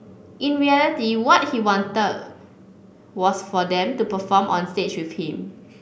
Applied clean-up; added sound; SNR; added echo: none; none; none; none.